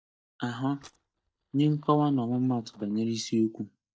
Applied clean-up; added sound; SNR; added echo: neural mask model DeepFilterNet 3.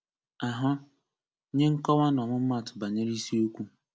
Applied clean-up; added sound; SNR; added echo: none; none; none; none.